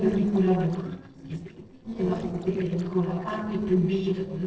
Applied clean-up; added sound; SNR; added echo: neural separator model SepFormer DNS4.